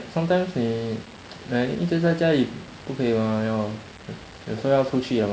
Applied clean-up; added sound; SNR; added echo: none; none; none; none.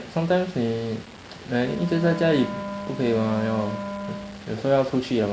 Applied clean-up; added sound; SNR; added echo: none; Wind instrument, woodwind instrument; 10 dB; none.